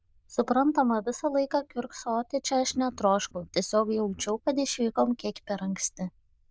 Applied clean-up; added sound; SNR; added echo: neural diffusion model UNIVERSE++.